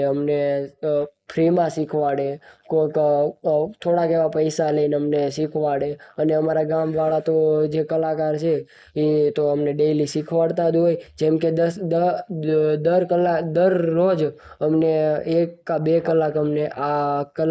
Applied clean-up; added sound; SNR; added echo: neural mask model Resemble Enhance denoiser.